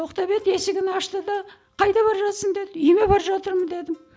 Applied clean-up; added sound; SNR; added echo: none; none; none; none.